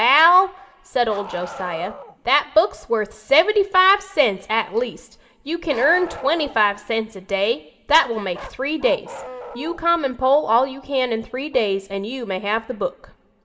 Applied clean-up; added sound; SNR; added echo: none; Bark; 20 dB; reverberation time 0.6 s.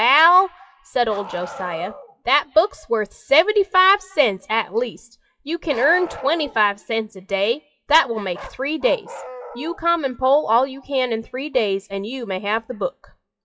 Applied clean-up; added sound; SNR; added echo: classical method WPE with log-MMSE.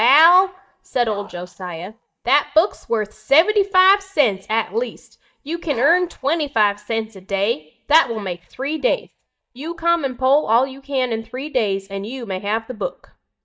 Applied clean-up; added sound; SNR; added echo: neural mask model DeepFilterNet 3.